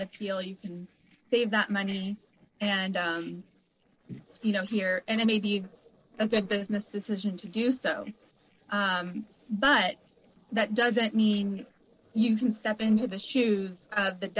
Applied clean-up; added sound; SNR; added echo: neural separator model SepFormer DNS4.